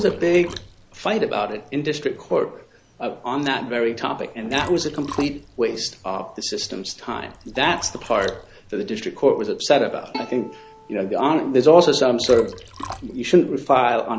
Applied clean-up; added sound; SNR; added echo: none; Bowed string instrument + Liquid; 19 dB; none.